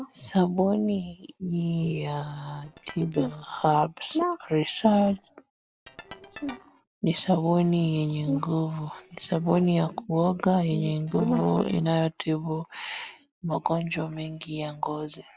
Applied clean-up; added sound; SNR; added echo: neural separator model SepFormer DNS4.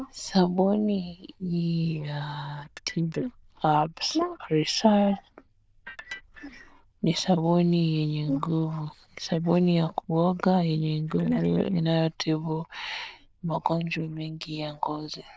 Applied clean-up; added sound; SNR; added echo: neural diffusion model UNIVERSE++.